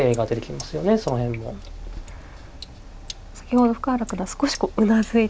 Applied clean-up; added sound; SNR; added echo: none; Sink (filling or washing); 15 dB; none.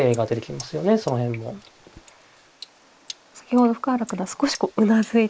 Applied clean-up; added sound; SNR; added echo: neural mask model Resemble Enhance denoiser.